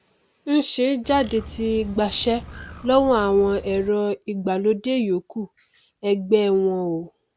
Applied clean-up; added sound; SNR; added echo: none; Bird; 16 dB; none.